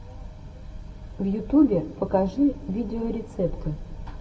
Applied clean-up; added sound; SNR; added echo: none; none; none; reverberation time 1.2 s.